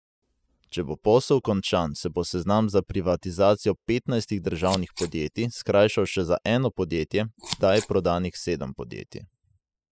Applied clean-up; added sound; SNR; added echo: classical method spectral subtraction.